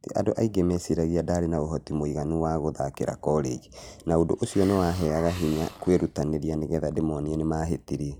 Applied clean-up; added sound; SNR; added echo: none; Hiss; 19 dB; none.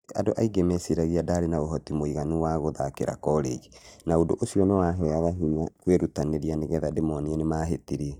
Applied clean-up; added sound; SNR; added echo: neural mask model DeepFilterNet 3.